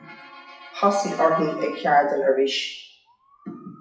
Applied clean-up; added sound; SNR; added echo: classical method WPE with log-MMSE.